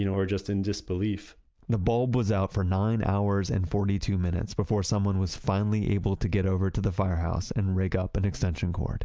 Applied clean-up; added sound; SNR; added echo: none; none; none; none.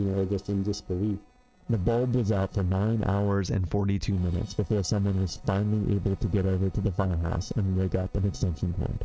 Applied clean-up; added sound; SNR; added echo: neural separator model SepFormer DNS4.